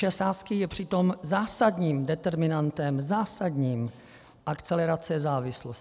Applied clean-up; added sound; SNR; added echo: none; none; none; none.